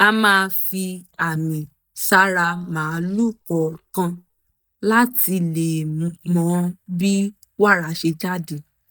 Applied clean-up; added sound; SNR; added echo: neural mask model DeepFilterNet 3.